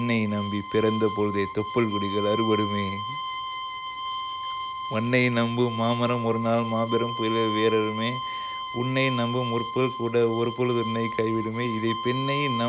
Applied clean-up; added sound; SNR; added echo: none; Bowed string instrument; 6 dB; none.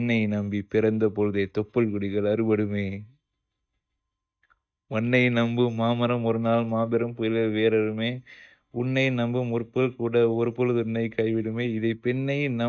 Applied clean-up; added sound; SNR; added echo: neural mask model DeepFilterNet 3.